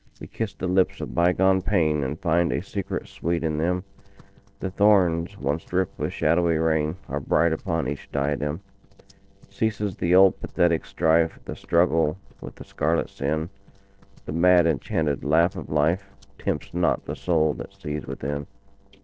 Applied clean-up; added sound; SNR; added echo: neural separator model SepFormer DNS4.